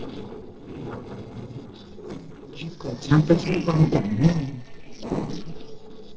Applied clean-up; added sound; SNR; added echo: neural separator model SepFormer DNS4.